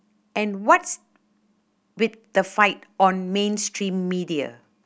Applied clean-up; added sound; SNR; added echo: none; none; none; none.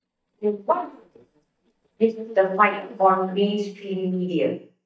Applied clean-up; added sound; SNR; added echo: neural mask model DeepFilterNet 3.